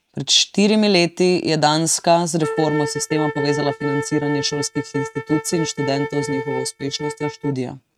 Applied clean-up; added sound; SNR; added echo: neural mask model RNNoise.